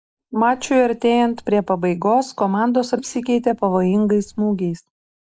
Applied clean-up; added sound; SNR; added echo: neural mask model Resemble Enhance denoiser.